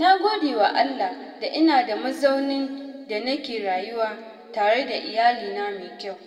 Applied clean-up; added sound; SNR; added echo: none; none; none; reverberation time 2.0 s.